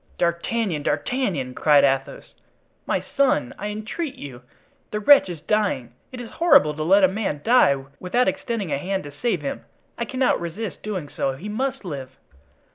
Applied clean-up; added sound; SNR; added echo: none; none; none; none.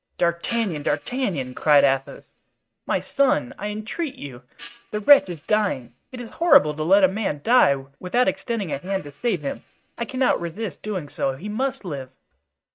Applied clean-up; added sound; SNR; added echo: neural mask model RNNoise.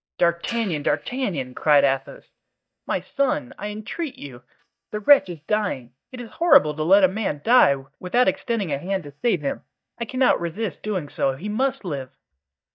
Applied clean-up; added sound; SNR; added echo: neural mask model DeepFilterNet 3.